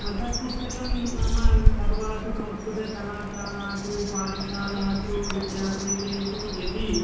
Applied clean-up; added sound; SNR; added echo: none; Bird; -5 dB; reverberation time 0.6 s.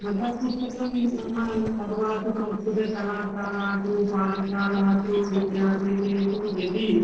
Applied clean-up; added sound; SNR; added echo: neural separator model SepFormer DNS4.